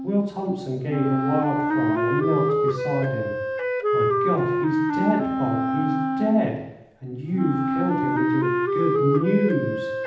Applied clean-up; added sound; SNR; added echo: none; Wind instrument, woodwind instrument; -1 dB; reverberation time 0.8 s.